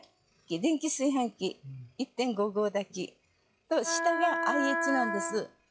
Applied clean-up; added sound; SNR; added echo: classical method log-MMSE.